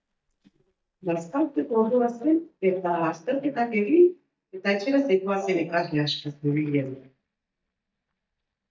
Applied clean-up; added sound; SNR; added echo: neural mask model DeepFilterNet 3.